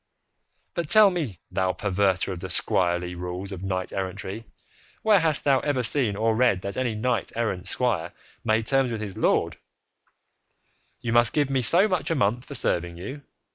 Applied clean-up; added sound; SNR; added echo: neural mask model Resemble Enhance denoiser.